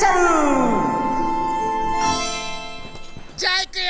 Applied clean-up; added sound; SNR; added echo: none; Livestock, farm animals, working animals; 9 dB; none.